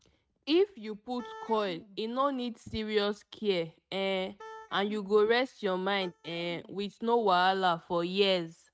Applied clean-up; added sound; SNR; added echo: neural mask model RNNoise.